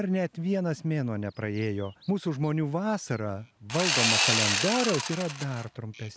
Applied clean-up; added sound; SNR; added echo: none; Sawing; -2 dB; none.